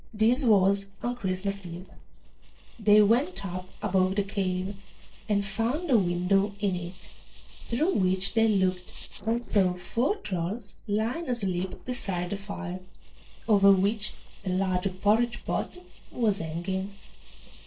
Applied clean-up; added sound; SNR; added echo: neural separator model SepFormer DNS4.